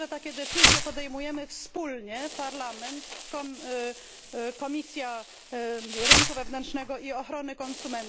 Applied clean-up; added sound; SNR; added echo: none; Insect; -5 dB; none.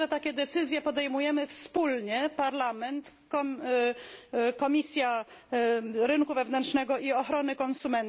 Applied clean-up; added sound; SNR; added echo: none; none; none; none.